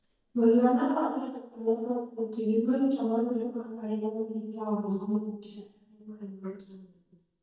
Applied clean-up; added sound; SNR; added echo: neural mask model DeepFilterNet 3.